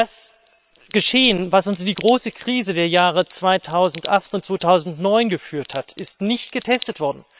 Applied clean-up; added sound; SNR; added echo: neural separator model SepFormer WHAM!.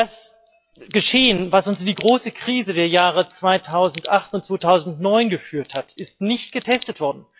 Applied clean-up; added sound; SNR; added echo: classical method log-MMSE.